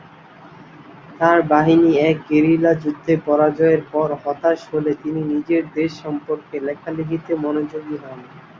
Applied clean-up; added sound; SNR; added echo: none; none; none; none.